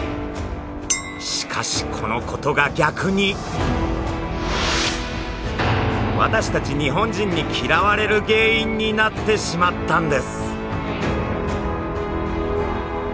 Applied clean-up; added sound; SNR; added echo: none; Chink, clink; 12 dB; none.